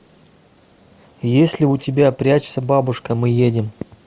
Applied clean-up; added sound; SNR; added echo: none; none; none; none.